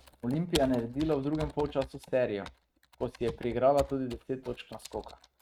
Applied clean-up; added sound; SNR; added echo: neural mask model RNNoise.